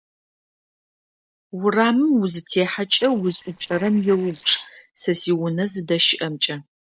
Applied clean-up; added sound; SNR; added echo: neural separator model SepFormer DNS4.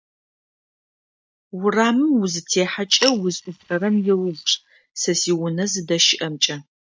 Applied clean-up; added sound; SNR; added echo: neural mask model DeepFilterNet 3.